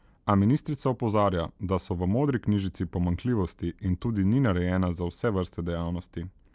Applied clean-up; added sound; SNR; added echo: none; none; none; none.